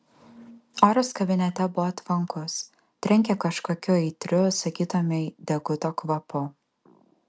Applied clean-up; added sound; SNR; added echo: none; none; none; none.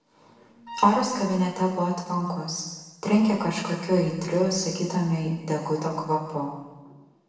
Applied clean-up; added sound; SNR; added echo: none; Wind instrument, woodwind instrument; 15 dB; reverberation time 1.2 s.